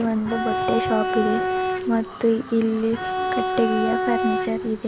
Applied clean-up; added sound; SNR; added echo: none; Bowed string instrument; 1 dB; none.